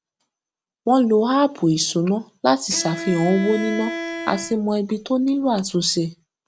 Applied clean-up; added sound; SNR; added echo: none; Bowed string instrument; 10 dB; none.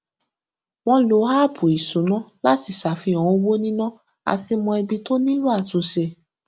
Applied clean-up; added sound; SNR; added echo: none; none; none; none.